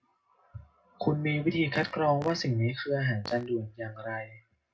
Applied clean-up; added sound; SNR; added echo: none; Fart; 15 dB; reverberation time 0.2 s.